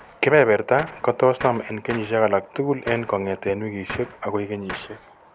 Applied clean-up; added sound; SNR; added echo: none; Gunshot, gunfire; 17 dB; none.